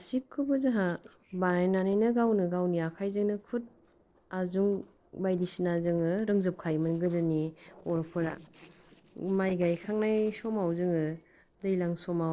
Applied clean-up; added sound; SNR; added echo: neural separator model SepFormer DNS4.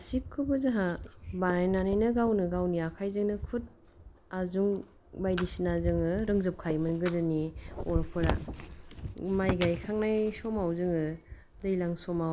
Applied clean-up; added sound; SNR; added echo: none; Fire; 14 dB; none.